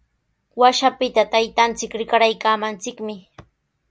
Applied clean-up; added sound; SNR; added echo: none; none; none; none.